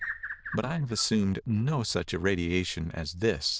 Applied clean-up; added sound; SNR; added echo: neural diffusion model UNIVERSE++.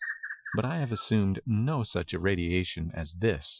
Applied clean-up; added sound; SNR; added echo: classical method Wiener filter.